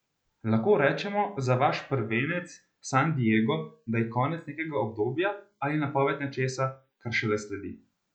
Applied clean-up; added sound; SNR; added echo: none; none; none; none.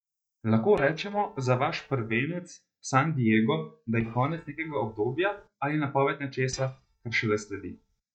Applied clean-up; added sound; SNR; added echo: neural mask model DeepFilterNet 3.